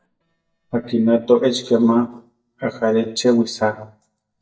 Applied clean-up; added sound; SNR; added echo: neural mask model DeepFilterNet 3.